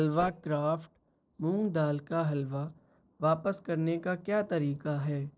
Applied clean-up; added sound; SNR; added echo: neural separator model SepFormer DNS4.